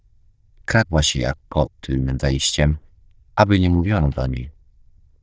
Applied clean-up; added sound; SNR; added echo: neural diffusion model UNIVERSE++.